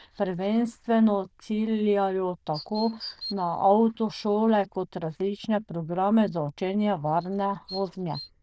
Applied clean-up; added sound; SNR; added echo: neural diffusion model UNIVERSE++.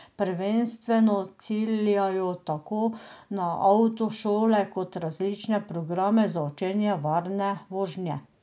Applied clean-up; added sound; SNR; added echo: none; none; none; none.